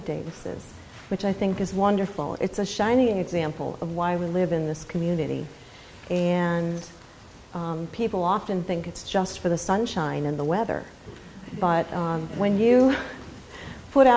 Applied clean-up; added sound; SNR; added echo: none; none; none; none.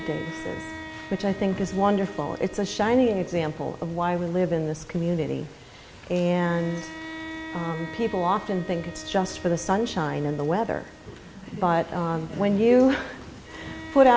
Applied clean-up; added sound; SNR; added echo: none; Bowed string instrument; 17 dB; none.